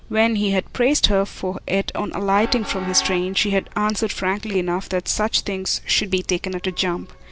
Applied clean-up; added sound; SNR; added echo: none; Train; 18 dB; none.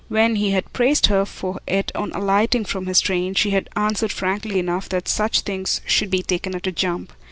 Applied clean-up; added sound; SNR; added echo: none; none; none; none.